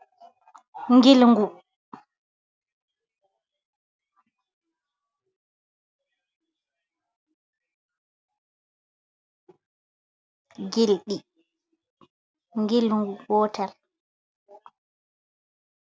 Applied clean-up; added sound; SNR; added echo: none; none; none; none.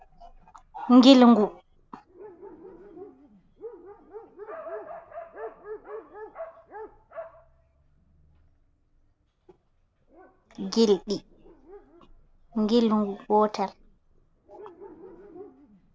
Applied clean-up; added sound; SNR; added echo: none; Dog; 19 dB; none.